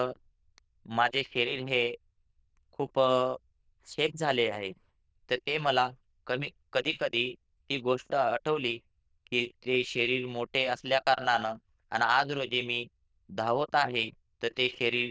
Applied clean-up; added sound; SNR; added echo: neural diffusion model UNIVERSE++.